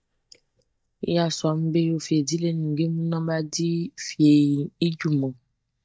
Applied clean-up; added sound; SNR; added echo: neural mask model DeepFilterNet 3.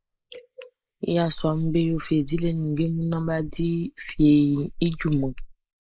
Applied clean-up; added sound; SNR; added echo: neural mask model Resemble Enhance denoiser.